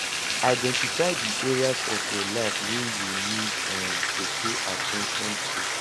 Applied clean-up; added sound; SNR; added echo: none; Bathtub (filling or washing); -3 dB; none.